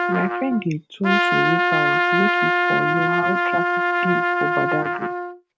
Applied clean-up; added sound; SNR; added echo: neural mask model RNNoise.